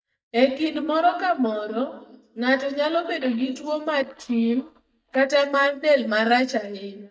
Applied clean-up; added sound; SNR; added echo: neural mask model DeepFilterNet 3.